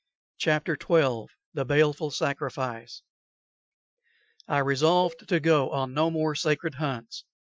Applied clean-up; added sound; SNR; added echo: classical method Wiener filter.